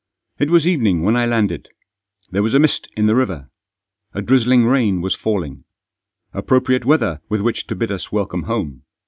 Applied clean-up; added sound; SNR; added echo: none; none; none; none.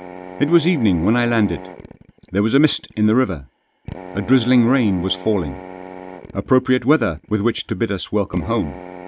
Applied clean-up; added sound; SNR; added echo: none; Drill; 17 dB; none.